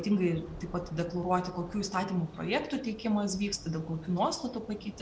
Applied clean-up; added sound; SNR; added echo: none; Thunder / Rain; 17 dB; none.